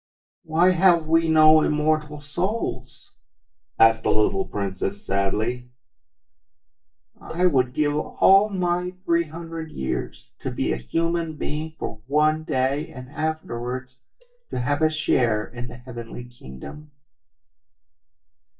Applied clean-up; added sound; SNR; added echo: neural mask model DeepFilterNet 3.